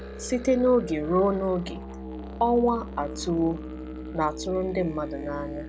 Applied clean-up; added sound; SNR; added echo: none; Musical instrument; 10 dB; none.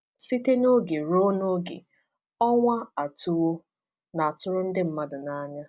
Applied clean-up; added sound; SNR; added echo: none; none; none; none.